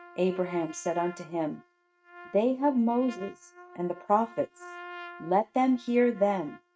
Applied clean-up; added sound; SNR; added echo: neural mask model RNNoise.